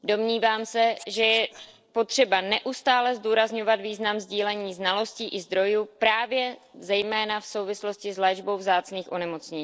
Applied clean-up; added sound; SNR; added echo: neural separator model SepFormer DNS4.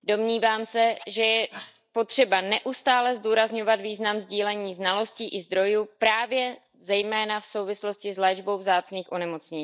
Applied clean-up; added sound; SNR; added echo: neural mask model DeepFilterNet 3.